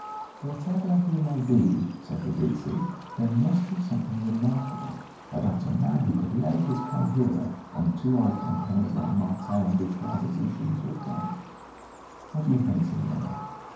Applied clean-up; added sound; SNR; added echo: none; Fowl; 16 dB; reverberation time 0.9 s.